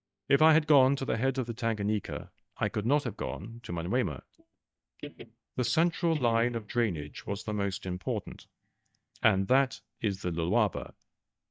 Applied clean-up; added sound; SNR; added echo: neural mask model DeepFilterNet 3.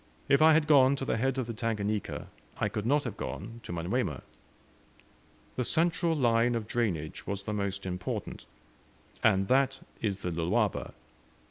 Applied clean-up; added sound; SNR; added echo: none; none; none; none.